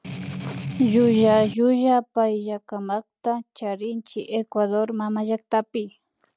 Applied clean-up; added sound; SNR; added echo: none; Strum; 9 dB; none.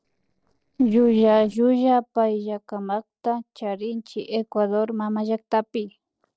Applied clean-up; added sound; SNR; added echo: neural separator model SepFormer DNS4.